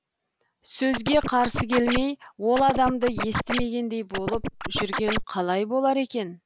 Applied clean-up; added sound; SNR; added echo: none; Scratching (performance technique); 4 dB; none.